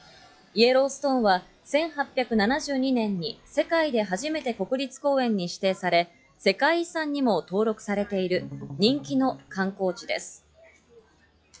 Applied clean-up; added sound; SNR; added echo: classical method log-MMSE.